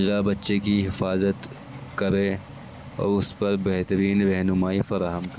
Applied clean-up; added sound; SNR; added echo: none; none; none; none.